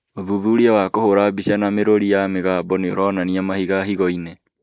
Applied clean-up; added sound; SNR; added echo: neural mask model Resemble Enhance denoiser.